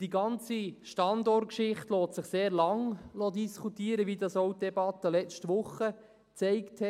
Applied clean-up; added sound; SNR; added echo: none; none; none; none.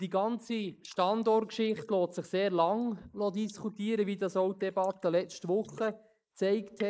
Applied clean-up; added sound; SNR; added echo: neural mask model Resemble Enhance denoiser.